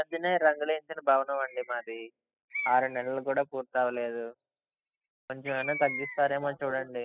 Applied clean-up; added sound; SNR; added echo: classical method spectral subtraction.